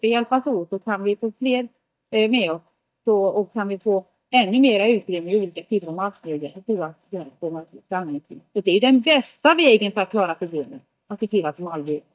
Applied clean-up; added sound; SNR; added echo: neural mask model DeepFilterNet 3.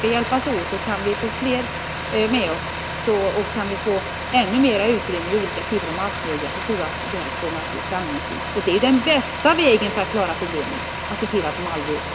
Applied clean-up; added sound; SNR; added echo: none; Truck; 5 dB; none.